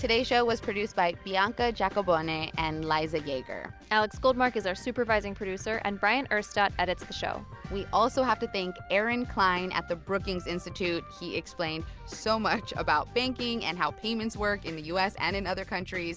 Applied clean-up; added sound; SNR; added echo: none; none; none; none.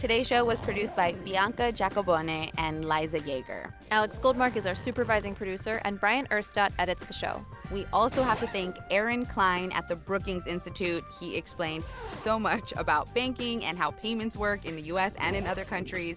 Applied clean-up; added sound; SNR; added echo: none; Zipper (clothing) + Gunshot, gunfire; 16 dB; none.